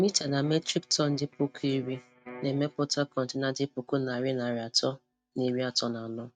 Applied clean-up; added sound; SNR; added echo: neural mask model RNNoise.